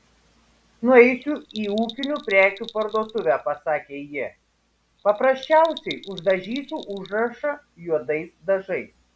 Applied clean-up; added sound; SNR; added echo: none; Bell; 19 dB; none.